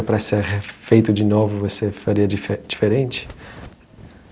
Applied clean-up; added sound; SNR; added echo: none; none; none; none.